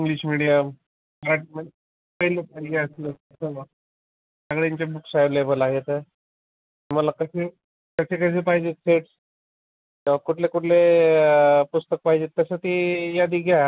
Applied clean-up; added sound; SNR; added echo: none; none; none; none.